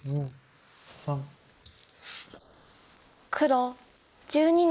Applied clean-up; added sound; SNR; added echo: neural mask model Resemble Enhance denoiser.